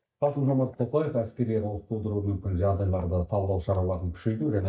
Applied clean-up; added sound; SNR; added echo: neural mask model DeepFilterNet 3.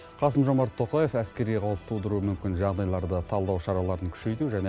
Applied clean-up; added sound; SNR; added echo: none; none; none; none.